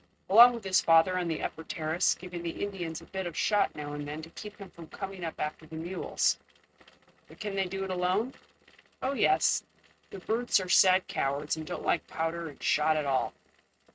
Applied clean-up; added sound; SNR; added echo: neural mask model RNNoise.